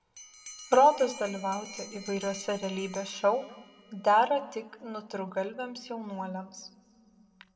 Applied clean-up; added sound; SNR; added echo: none; Bell; 20 dB; reverberation time 1.5 s.